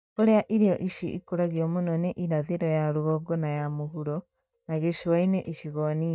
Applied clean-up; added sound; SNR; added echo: neural mask model DeepFilterNet 3.